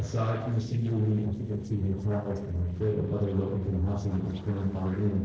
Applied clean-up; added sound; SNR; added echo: neural separator model SepFormer DNS4.